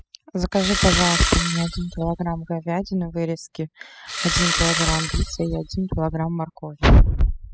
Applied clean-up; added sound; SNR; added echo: classical method spectral subtraction.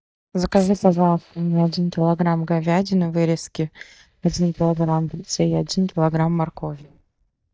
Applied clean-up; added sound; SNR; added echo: neural mask model DeepFilterNet 3.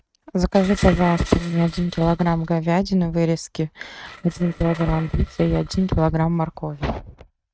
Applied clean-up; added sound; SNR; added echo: neural mask model RNNoise.